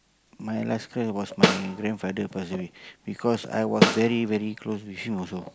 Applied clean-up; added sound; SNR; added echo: none; Snare drum; -3 dB; none.